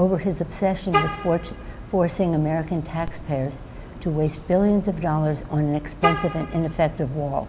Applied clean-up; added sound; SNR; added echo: none; Vehicle horn, car horn, honking; 8 dB; none.